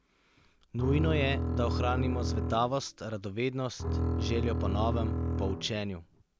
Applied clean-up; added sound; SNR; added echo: none; Bowed string instrument; -1 dB; none.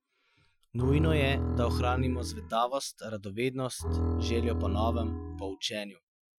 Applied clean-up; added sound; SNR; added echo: classical method Wiener filter.